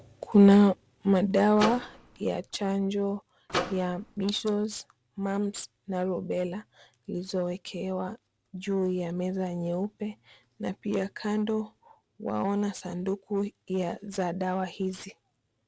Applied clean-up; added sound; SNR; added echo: none; Microwave oven; 7 dB; none.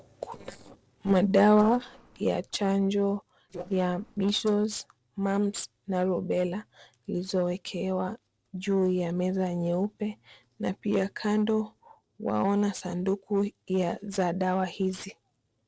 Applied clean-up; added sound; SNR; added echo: neural separator model SepFormer DNS4.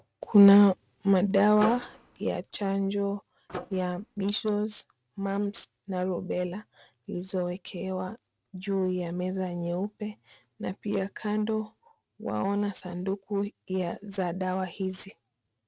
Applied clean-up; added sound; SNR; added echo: neural mask model RNNoise.